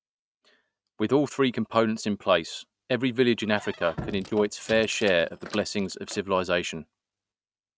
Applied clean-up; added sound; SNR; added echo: neural mask model RNNoise.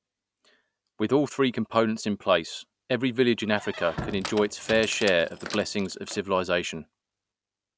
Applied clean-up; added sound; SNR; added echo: none; Squeak; 12 dB; none.